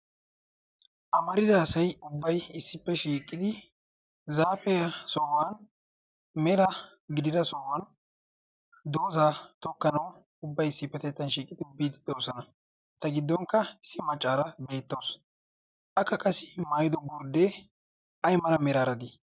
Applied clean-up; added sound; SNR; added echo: none; none; none; none.